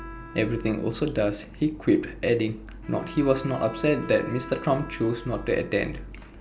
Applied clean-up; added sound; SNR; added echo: none; Bowed string instrument; 17 dB; none.